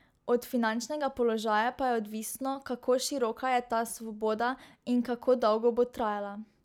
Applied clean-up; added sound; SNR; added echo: none; none; none; none.